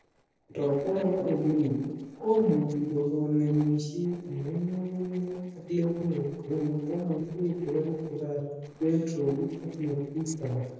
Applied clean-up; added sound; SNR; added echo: neural separator model SepFormer DNS4.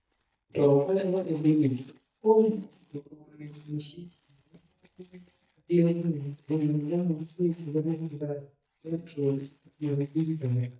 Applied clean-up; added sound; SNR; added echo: neural mask model DeepFilterNet 3.